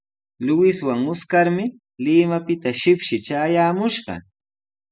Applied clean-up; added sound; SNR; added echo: none; none; none; none.